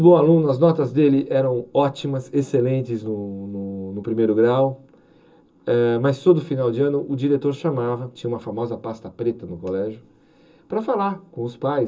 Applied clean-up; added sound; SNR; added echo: none; none; none; reverberation time 0.2 s.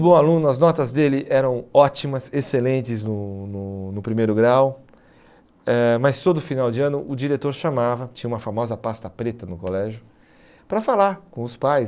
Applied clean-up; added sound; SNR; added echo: none; none; none; none.